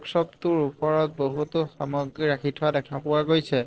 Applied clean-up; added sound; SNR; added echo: neural separator model SepFormer DNS4.